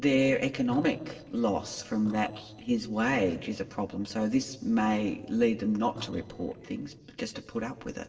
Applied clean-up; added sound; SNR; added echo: neural separator model SepFormer DNS4.